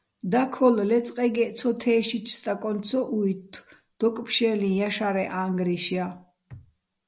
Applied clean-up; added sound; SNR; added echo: none; none; none; none.